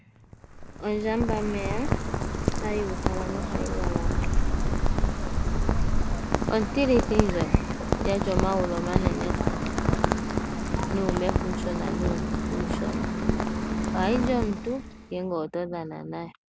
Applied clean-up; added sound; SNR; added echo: none; Rain; -4 dB; none.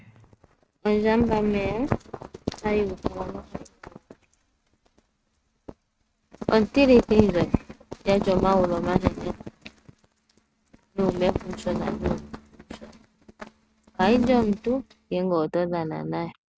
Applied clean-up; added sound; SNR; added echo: neural mask model RNNoise.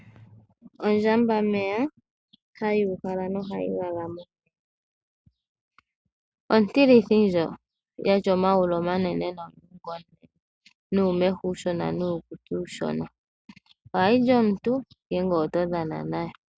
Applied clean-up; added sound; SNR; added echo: none; none; none; none.